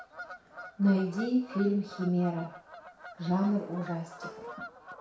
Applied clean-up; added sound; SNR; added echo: none; Bird vocalization, bird call, bird song / Fowl; 14 dB; reverberation time 0.6 s.